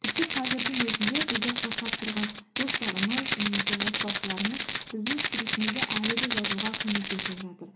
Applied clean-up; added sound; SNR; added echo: none; Rattle (instrument); -3 dB; reverberation time 0.6 s.